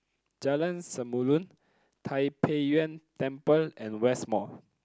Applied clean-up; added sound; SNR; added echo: none; none; none; none.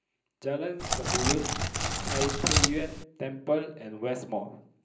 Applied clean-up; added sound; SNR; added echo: none; Crackle; -5 dB; reverberation time 0.5 s.